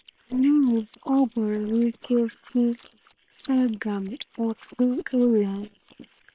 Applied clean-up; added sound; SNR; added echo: neural separator model SepFormer WHAM!.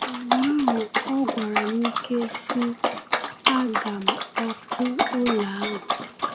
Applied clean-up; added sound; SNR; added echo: none; Dog; 1 dB; none.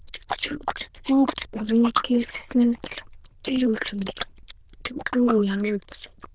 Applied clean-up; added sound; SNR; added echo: neural diffusion model UNIVERSE++.